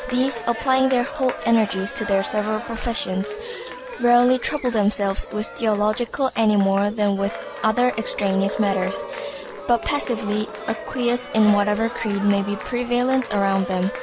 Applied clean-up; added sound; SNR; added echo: none; Cheering; 11 dB; none.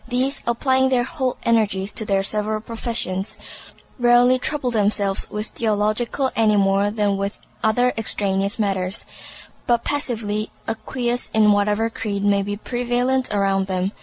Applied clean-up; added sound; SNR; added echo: none; none; none; none.